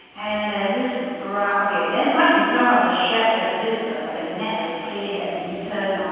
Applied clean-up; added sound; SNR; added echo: none; none; none; reverberation time 2.1 s.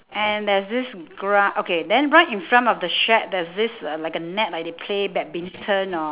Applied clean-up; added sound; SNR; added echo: none; none; none; none.